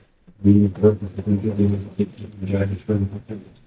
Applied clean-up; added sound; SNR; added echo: neural mask model DeepFilterNet 3.